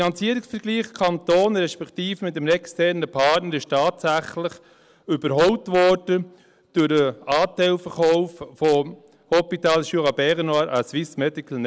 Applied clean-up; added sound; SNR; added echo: none; none; none; none.